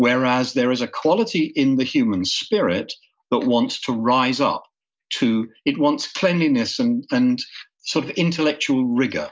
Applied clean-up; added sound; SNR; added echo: none; none; none; none.